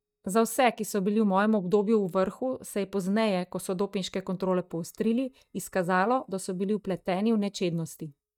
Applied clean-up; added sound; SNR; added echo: neural mask model DeepFilterNet 3.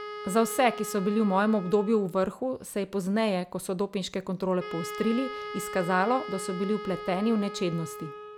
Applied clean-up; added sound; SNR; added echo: none; Wind instrument, woodwind instrument; 12 dB; none.